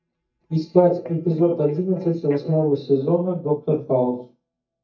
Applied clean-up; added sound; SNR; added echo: neural mask model DeepFilterNet 3.